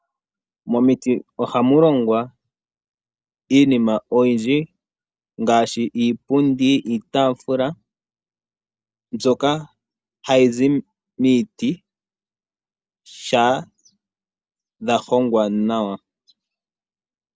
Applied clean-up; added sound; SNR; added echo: none; none; none; none.